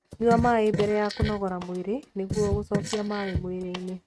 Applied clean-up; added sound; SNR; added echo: neural mask model RNNoise.